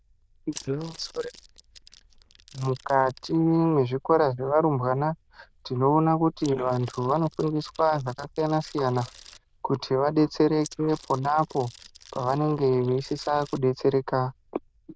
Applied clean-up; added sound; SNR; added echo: neural diffusion model UNIVERSE++.